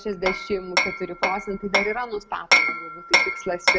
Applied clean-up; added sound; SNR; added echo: none; Hammer; -5 dB; none.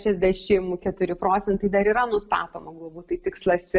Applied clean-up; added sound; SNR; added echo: none; none; none; none.